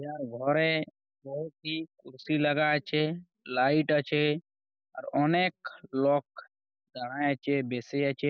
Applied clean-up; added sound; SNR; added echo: none; none; none; none.